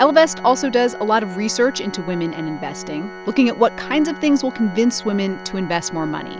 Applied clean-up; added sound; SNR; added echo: none; Organ; 15 dB; none.